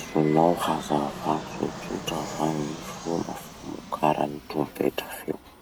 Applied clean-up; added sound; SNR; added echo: none; Fixed-wing aircraft, airplane; 12 dB; none.